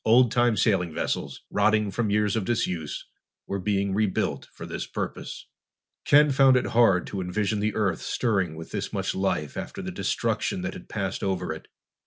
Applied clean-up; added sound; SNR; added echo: none; none; none; none.